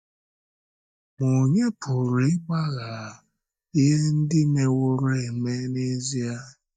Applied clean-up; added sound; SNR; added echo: neural mask model DeepFilterNet 3.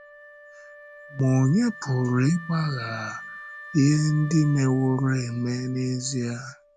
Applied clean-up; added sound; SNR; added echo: none; Wind instrument, woodwind instrument; 19 dB; none.